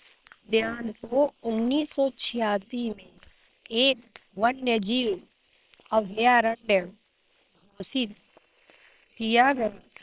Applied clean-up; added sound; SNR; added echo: neural separator model SepFormer WHAM!.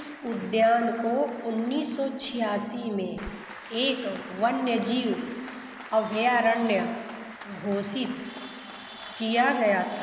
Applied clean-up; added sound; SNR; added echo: none; Applause; 17 dB; none.